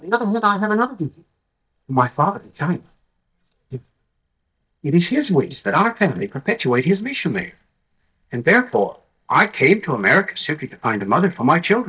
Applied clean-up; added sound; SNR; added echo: neural mask model DeepFilterNet 3.